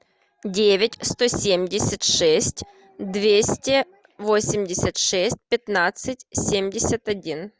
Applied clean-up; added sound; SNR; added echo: none; none; none; none.